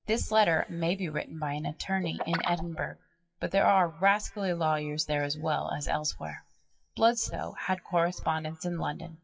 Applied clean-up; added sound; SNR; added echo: classical method WPE with log-MMSE.